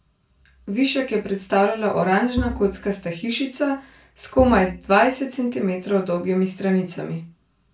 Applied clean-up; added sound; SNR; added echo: none; Bowed string instrument; 11 dB; reverberation time 0.3 s.